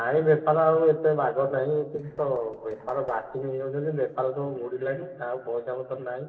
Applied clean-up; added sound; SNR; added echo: neural separator model SepFormer DNS4.